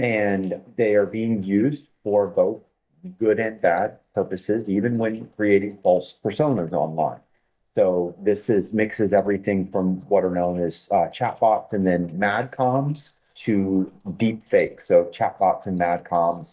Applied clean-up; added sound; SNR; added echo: neural mask model DeepFilterNet 3.